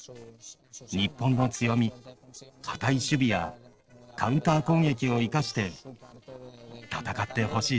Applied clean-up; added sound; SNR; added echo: neural separator model SepFormer DNS4.